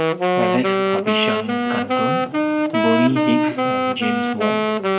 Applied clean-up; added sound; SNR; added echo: none; Wind instrument, woodwind instrument; -5 dB; reverberation time 1.8 s.